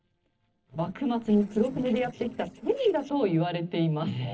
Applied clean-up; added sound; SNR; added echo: neural separator model SepFormer DNS4.